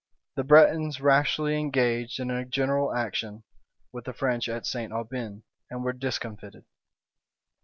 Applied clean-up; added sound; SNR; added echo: none; none; none; none.